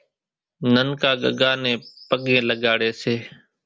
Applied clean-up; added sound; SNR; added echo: none; none; none; none.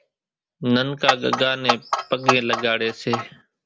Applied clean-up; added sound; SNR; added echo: none; Clock; 1 dB; none.